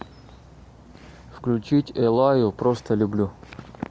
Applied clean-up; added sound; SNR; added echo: none; none; none; none.